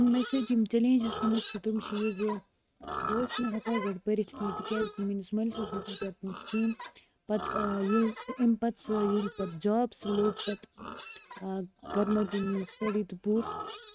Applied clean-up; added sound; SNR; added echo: neural mask model RNNoise.